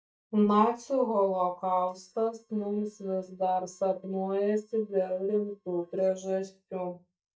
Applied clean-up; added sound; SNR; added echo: neural mask model DeepFilterNet 3.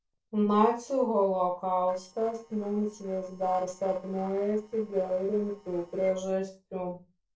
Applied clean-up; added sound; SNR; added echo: neural separator model SepFormer DNS4.